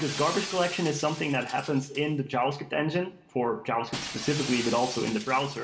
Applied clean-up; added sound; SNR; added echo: none; Shatter; 11 dB; reverberation time 0.7 s.